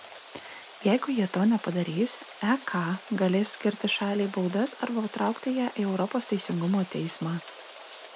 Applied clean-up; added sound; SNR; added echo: none; Rain; 17 dB; none.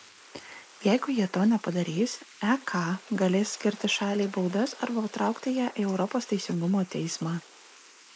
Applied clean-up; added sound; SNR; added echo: neural mask model Resemble Enhance denoiser.